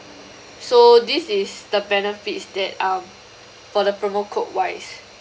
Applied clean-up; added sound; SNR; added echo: none; none; none; none.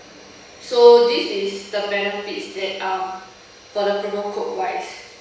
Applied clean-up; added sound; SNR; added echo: none; none; none; reverberation time 0.9 s.